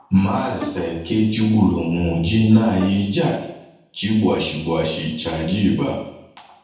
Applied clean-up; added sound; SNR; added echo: none; Bowed string instrument; 13 dB; reverberation time 0.8 s.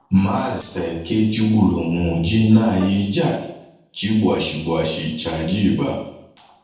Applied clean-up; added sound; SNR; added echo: neural separator model SepFormer DNS4.